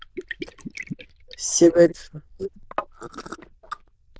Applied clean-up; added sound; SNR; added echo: neural diffusion model UNIVERSE++.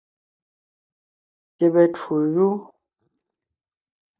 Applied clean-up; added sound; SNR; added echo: neural mask model DeepFilterNet 3.